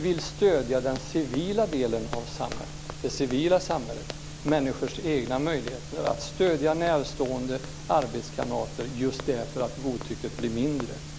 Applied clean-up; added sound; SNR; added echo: none; Run; 17 dB; none.